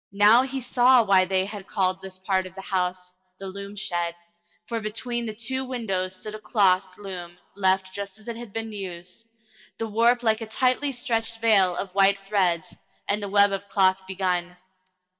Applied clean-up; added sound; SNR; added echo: neural mask model DeepFilterNet 3.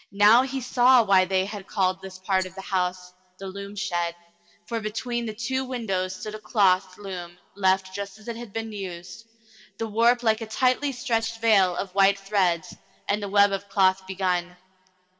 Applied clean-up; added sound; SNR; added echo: none; Rattle; 17 dB; reverberation time 1.1 s.